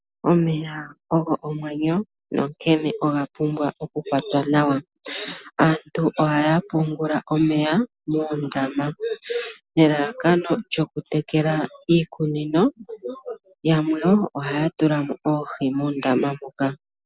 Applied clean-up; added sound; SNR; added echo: none; none; none; none.